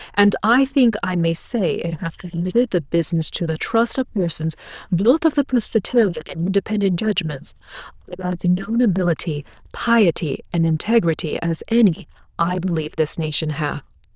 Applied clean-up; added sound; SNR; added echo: neural diffusion model UNIVERSE++.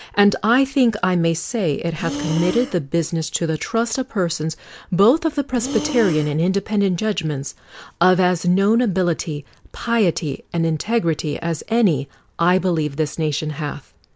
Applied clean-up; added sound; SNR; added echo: none; Breathing; 9 dB; none.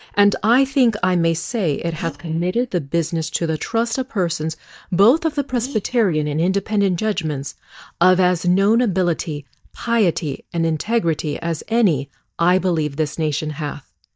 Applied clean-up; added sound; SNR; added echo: neural mask model DeepFilterNet 3.